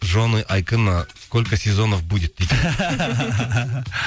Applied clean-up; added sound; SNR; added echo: none; none; none; none.